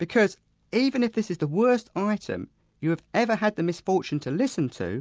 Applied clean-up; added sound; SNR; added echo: none; none; none; none.